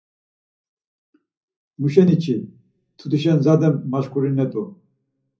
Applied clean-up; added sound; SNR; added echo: none; none; none; reverberation time 0.4 s.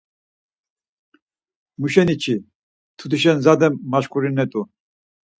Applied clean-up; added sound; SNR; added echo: none; none; none; none.